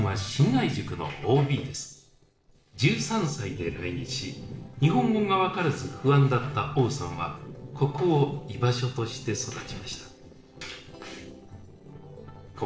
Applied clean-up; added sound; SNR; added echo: neural separator model SepFormer DNS4.